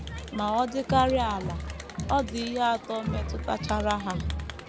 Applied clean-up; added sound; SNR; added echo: none; Crowd; 5 dB; none.